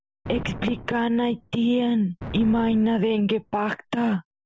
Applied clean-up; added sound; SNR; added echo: none; Explosion; 15 dB; none.